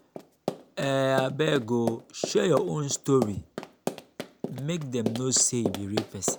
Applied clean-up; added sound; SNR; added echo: none; Run; 8 dB; none.